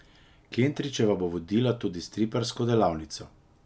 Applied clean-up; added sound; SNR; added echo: none; none; none; none.